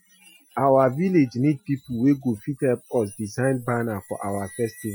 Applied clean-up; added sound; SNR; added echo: classical method Wiener filter.